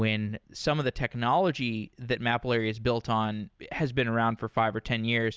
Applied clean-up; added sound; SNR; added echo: none; none; none; none.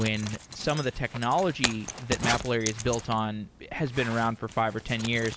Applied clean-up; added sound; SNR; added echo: none; Zipper (clothing); 8 dB; none.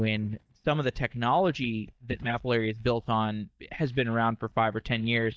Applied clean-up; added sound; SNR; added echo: neural mask model DeepFilterNet 3.